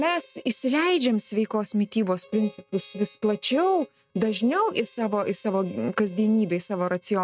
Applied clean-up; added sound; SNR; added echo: neural mask model RNNoise.